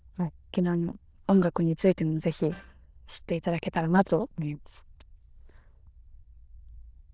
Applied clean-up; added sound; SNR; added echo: neural diffusion model UNIVERSE++.